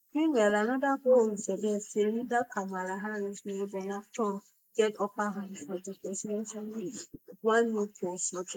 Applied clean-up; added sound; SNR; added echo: neural mask model Resemble Enhance denoiser.